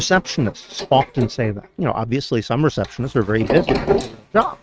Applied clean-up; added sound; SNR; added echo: neural mask model RNNoise.